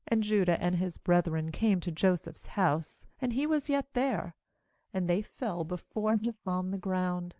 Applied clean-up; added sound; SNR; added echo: neural mask model Resemble Enhance denoiser.